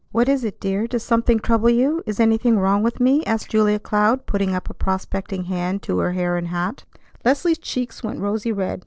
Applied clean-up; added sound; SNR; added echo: neural separator model SepFormer DNS4.